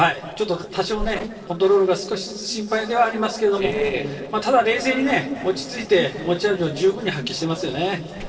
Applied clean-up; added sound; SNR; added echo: neural separator model SepFormer DNS4.